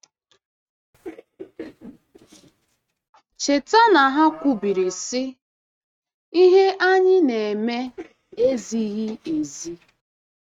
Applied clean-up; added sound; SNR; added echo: neural mask model RNNoise.